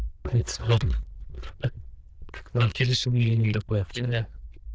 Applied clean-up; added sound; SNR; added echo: neural diffusion model UNIVERSE++.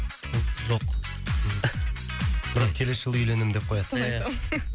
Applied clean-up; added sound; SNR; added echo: none; none; none; none.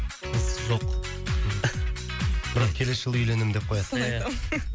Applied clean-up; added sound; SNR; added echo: none; Acoustic guitar; 19 dB; none.